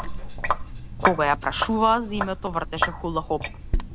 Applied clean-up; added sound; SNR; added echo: none; Sink (filling or washing); 2 dB; none.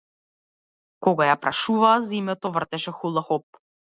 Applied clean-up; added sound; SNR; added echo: none; none; none; none.